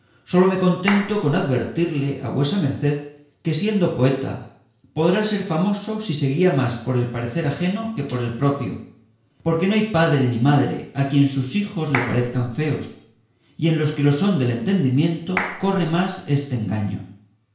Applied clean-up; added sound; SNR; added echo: none; Clapping; 10 dB; reverberation time 0.5 s.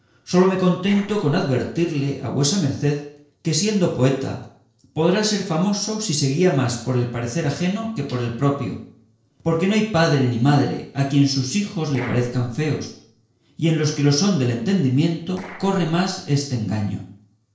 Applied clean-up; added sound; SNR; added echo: neural separator model SepFormer DNS4.